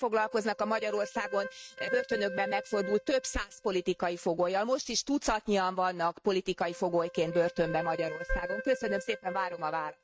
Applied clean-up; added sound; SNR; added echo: neural mask model RNNoise.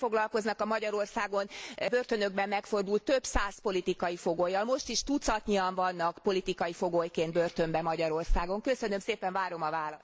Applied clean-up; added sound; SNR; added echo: none; none; none; none.